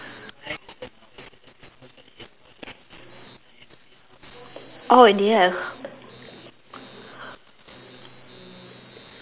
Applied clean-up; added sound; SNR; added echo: none; none; none; none.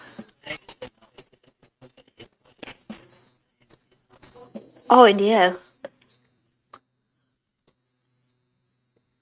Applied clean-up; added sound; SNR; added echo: neural mask model RNNoise.